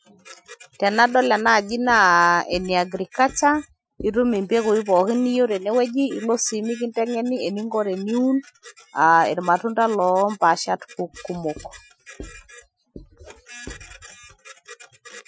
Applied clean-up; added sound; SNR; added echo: classical method Wiener filter.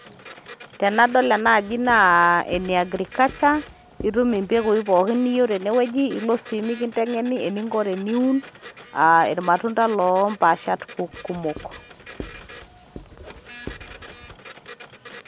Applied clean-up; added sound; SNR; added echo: none; Writing + Printer; 18 dB; none.